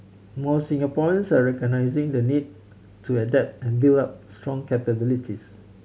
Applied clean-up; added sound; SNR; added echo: none; none; none; none.